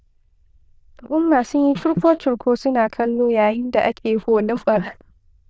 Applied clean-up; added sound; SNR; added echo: neural diffusion model UNIVERSE++.